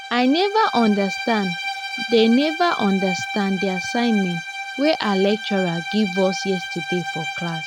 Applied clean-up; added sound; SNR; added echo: none; Bowed string instrument; 8 dB; none.